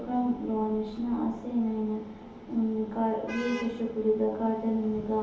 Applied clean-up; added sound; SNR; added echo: none; Traffic noise, roadway noise / Vehicle horn, car horn, honking; 18 dB; reverberation time 0.8 s.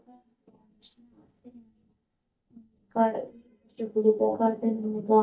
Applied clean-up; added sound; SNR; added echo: neural mask model DeepFilterNet 3.